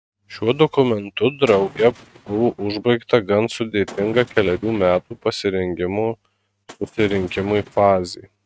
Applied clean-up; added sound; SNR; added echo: neural mask model RNNoise.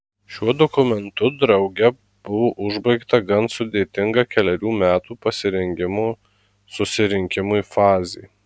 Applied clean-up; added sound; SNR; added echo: none; none; none; none.